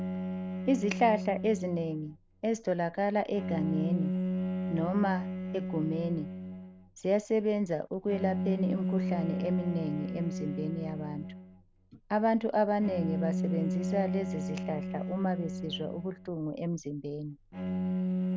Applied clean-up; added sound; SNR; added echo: none; Bowed string instrument; 2 dB; none.